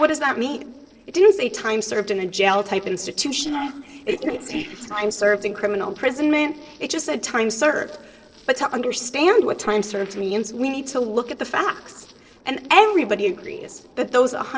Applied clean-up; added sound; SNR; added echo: neural separator model SepFormer DNS4.